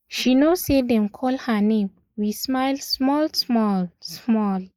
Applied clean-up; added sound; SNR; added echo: neural mask model Resemble Enhance denoiser.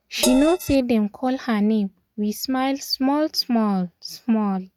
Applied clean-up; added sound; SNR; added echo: neural mask model RNNoise.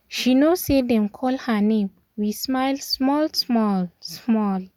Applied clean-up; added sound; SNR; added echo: none; none; none; none.